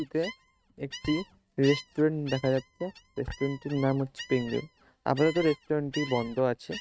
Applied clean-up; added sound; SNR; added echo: neural mask model RNNoise.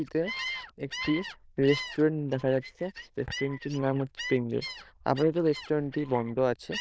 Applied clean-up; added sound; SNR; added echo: neural diffusion model UNIVERSE++.